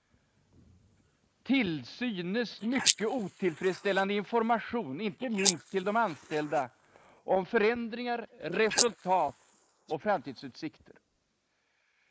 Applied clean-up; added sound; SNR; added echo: neural mask model Resemble Enhance denoiser.